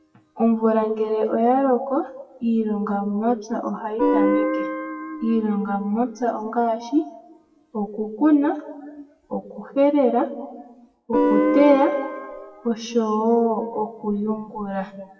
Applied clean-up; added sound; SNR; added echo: classical method WPE with log-MMSE.